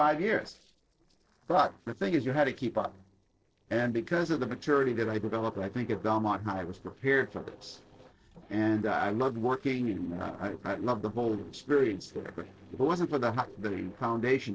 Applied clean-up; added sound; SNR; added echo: neural separator model SepFormer DNS4.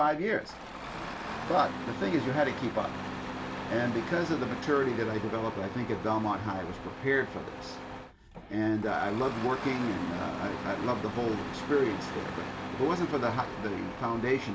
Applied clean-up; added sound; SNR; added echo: none; Engine starting; 7 dB; reverberation time 0.2 s.